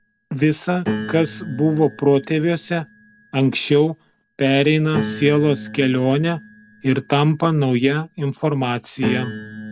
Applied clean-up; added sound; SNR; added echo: none; Piano; 12 dB; none.